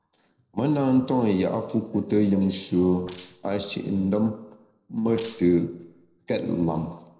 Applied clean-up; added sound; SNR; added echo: neural separator model SepFormer DNS4.